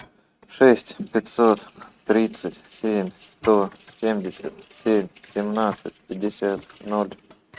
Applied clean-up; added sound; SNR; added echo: neural mask model RNNoise.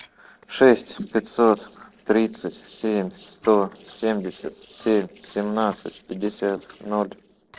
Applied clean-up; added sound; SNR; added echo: neural separator model SepFormer DNS4.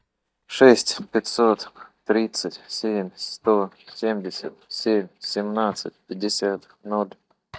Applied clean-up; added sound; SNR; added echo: neural mask model DeepFilterNet 3.